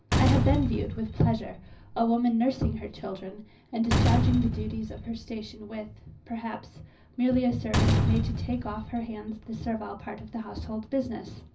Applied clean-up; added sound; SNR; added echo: none; Slam; 0 dB; reverberation time 0.4 s.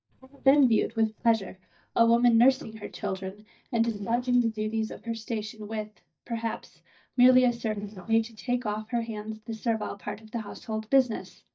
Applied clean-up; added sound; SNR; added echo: neural mask model DeepFilterNet 3.